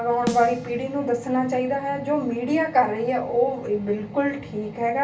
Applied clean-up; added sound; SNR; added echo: none; Snare drum; 13 dB; reverberation time 0.2 s.